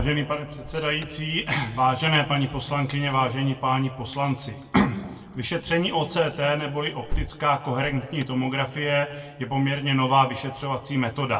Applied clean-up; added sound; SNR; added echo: none; Alarm; 15 dB; reverberation time 1.5 s.